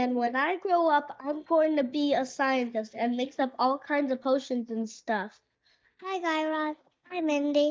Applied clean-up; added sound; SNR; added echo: neural mask model DeepFilterNet 3.